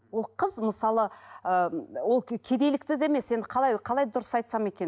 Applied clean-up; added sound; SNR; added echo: none; none; none; none.